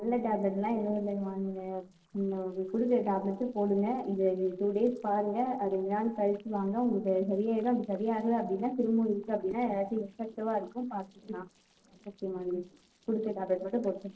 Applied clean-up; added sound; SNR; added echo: neural separator model SepFormer DNS4.